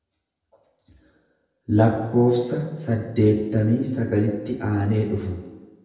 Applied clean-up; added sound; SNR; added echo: none; none; none; reverberation time 0.9 s.